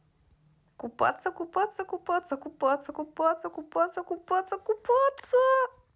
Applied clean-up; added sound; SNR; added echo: none; none; none; none.